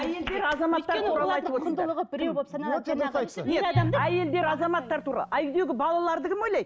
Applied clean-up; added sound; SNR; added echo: none; Drum; 11 dB; none.